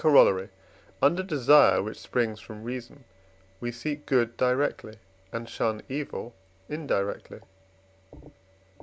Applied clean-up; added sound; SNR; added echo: none; none; none; none.